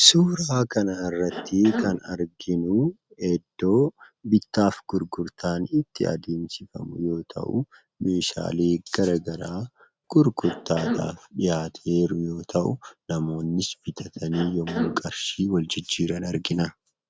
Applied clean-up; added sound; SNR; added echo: none; Cough; 7 dB; none.